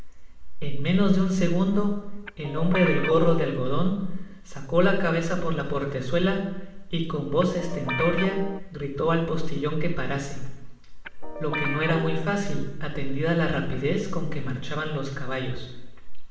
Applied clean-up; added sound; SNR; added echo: none; Guitar; 8 dB; reverberation time 0.9 s.